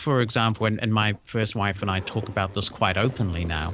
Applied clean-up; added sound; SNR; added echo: none; Zipper (clothing) + Run; 17 dB; none.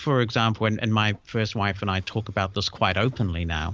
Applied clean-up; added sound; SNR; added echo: none; none; none; none.